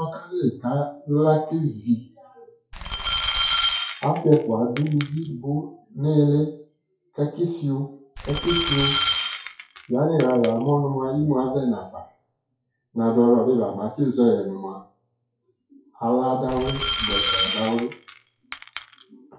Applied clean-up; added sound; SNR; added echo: classical method WPE with log-MMSE.